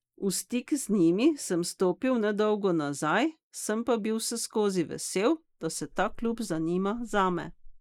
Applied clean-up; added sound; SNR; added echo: neural mask model Resemble Enhance denoiser.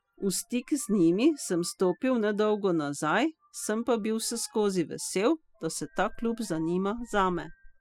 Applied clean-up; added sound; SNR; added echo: classical method spectral subtraction.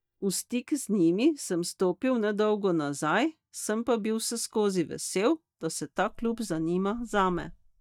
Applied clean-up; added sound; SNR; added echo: neural mask model DeepFilterNet 3.